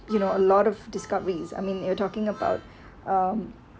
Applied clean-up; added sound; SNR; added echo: none; Harmonica; 20 dB; none.